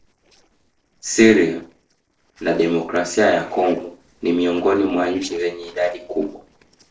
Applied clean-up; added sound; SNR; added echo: neural separator model SepFormer DNS4.